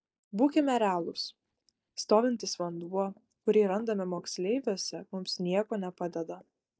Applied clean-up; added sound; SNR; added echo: neural mask model DeepFilterNet 3.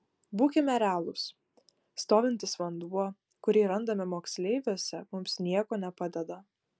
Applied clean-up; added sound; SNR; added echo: none; none; none; none.